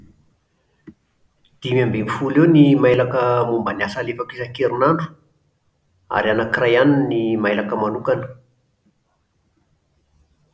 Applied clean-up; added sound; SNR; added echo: none; none; none; none.